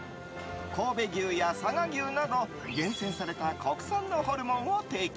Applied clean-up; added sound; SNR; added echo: none; none; none; none.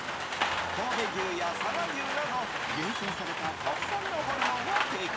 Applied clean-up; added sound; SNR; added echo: none; Rain; -2 dB; none.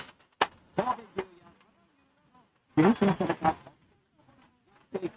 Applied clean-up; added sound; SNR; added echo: neural mask model RNNoise.